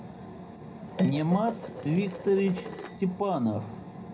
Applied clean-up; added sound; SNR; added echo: none; Dishes, pots, and pans; 12 dB; reverberation time 0.4 s.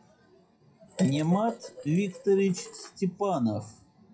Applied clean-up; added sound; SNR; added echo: classical method WPE with log-MMSE.